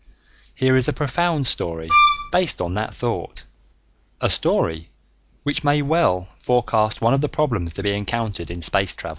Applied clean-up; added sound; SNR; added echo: none; Wind instrument, woodwind instrument; -4 dB; none.